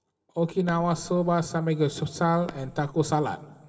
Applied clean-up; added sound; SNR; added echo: none; Fireworks; 20 dB; reverberation time 2.0 s.